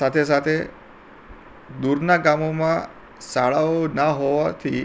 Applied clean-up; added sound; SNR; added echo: none; none; none; none.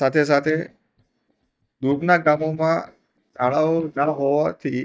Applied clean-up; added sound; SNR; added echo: neural mask model DeepFilterNet 3.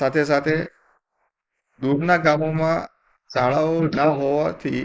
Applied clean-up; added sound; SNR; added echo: neural mask model Resemble Enhance denoiser.